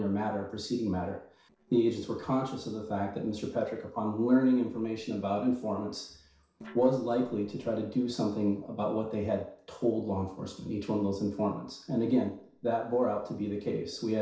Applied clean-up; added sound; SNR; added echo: neural separator model SepFormer DNS4.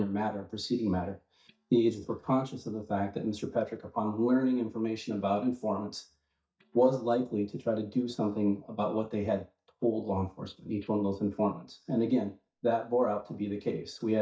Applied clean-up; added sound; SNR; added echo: neural mask model DeepFilterNet 3.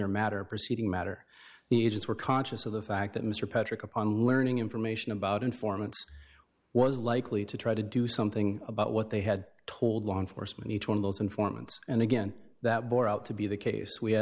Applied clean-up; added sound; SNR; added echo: none; none; none; none.